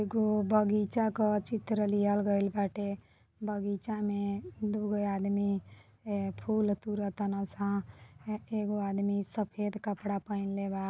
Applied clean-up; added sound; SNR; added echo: none; none; none; none.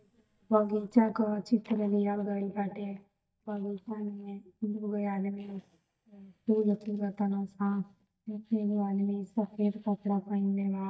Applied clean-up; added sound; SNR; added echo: neural mask model DeepFilterNet 3.